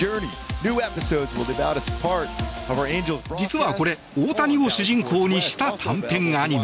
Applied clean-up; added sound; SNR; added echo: none; none; none; none.